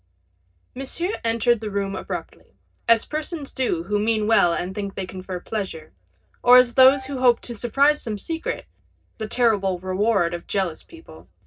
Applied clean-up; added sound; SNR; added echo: neural separator model SepFormer DNS4.